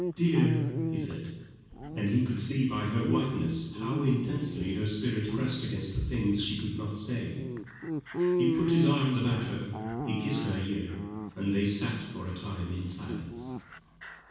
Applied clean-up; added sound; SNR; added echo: none; Dog; 6 dB; reverberation time 1.2 s.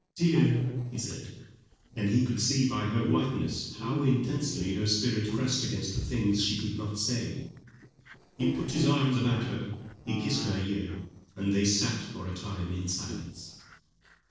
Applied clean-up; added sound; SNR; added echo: neural separator model SepFormer DNS4.